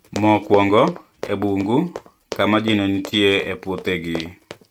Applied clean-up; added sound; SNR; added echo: neural mask model RNNoise.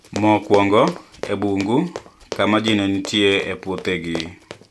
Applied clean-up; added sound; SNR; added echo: none; Run; 14 dB; none.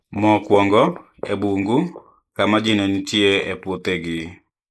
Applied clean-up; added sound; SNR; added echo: neural mask model Resemble Enhance denoiser.